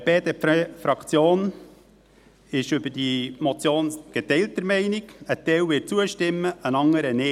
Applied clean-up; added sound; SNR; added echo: none; none; none; none.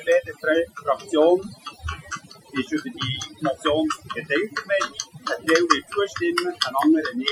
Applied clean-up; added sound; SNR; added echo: classical method Wiener filter.